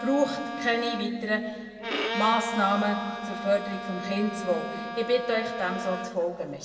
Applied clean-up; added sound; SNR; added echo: none; Bowed string instrument; 7 dB; reverberation time 2.0 s.